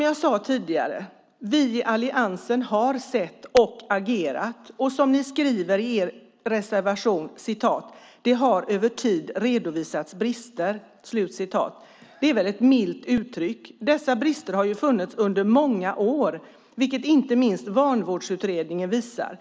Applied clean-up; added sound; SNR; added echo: none; none; none; none.